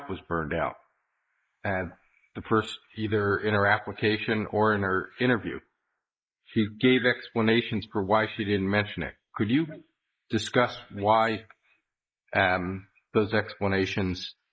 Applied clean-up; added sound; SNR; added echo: neural mask model Resemble Enhance denoiser.